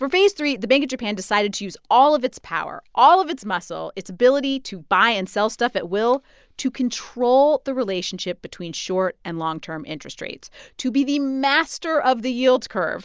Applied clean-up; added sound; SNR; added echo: none; none; none; none.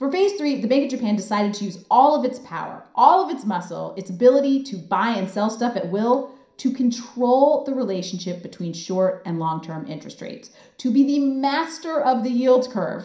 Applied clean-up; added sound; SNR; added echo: none; none; none; reverberation time 0.5 s.